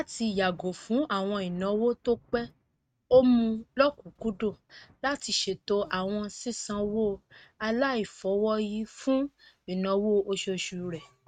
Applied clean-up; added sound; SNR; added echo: neural mask model RNNoise.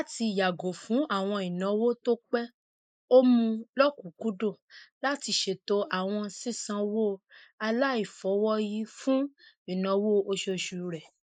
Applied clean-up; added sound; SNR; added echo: neural mask model Resemble Enhance denoiser.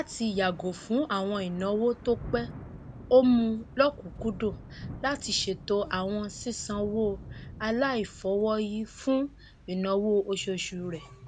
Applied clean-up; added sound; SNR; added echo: none; Thunder / Rain; 16 dB; none.